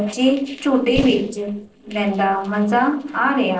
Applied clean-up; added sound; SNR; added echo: neural separator model SepFormer DNS4.